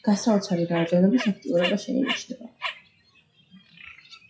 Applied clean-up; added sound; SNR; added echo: classical method WPE with log-MMSE.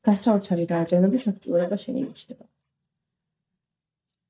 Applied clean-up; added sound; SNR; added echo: neural mask model DeepFilterNet 3.